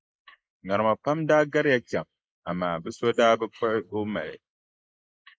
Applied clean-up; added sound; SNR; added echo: neural mask model Resemble Enhance denoiser.